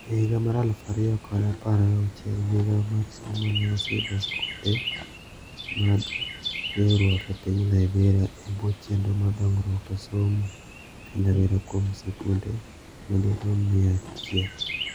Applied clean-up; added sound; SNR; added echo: none; Chirp, tweet; 12 dB; none.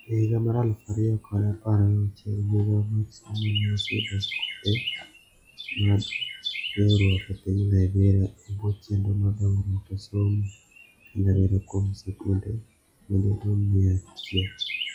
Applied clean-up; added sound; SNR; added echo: classical method log-MMSE.